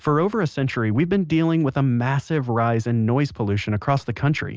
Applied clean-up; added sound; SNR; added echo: none; none; none; none.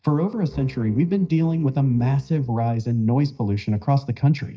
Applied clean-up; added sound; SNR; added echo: neural mask model DeepFilterNet 3.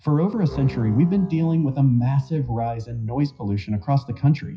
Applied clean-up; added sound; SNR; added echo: classical method WPE with log-MMSE.